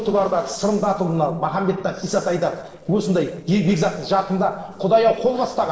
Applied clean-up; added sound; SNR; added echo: neural separator model SepFormer DNS4.